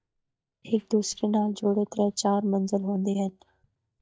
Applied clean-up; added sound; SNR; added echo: neural mask model DeepFilterNet 3.